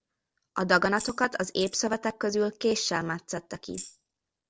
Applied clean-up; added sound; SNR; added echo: neural separator model SepFormer DNS4.